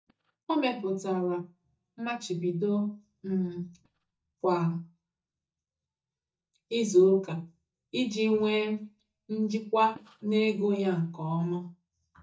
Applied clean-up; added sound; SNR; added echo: neural mask model DeepFilterNet 3.